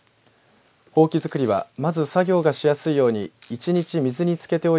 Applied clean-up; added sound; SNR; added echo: none; none; none; none.